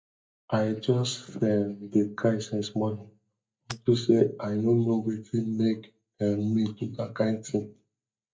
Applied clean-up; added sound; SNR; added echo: neural mask model DeepFilterNet 3.